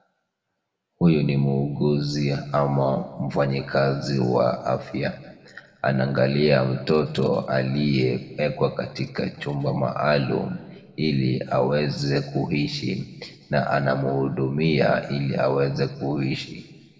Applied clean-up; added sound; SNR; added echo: none; none; none; reverberation time 1.2 s.